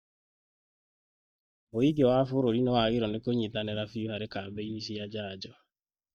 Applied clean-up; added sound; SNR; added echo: neural mask model DeepFilterNet 3.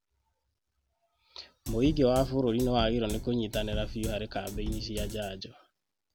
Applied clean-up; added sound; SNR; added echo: none; Drum kit; 6 dB; none.